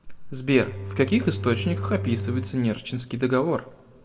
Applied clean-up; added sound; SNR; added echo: none; Bowed string instrument; 7 dB; reverberation time 1.1 s.